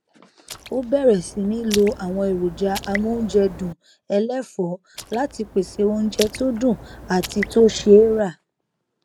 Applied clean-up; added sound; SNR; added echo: none; Raindrop; 14 dB; none.